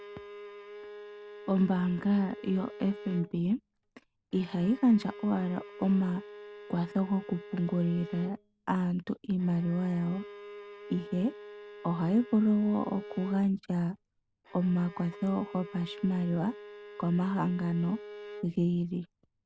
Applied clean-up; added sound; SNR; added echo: none; Bowed string instrument; 16 dB; none.